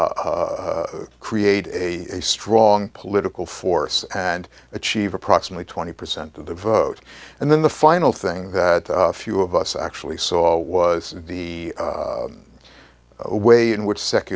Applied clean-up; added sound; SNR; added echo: none; none; none; none.